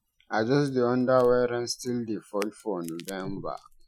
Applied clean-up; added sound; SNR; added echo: classical method Wiener filter.